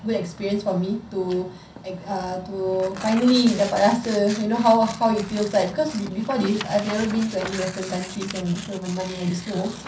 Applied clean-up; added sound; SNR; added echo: none; Tearing; 15 dB; reverberation time 0.3 s.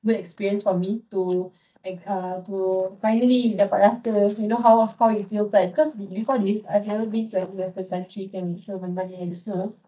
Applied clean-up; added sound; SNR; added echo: neural mask model DeepFilterNet 3.